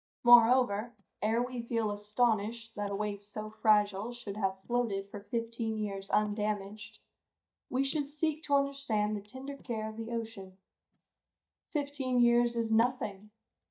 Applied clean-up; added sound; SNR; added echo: neural mask model DeepFilterNet 3.